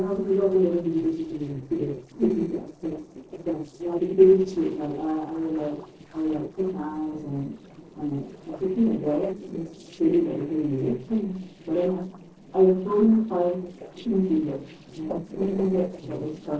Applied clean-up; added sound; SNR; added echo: neural separator model SepFormer DNS4.